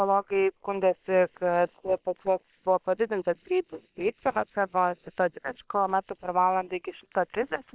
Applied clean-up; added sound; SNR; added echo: neural separator model SepFormer WHAM!.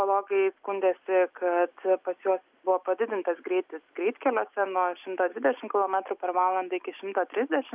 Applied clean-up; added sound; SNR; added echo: none; none; none; none.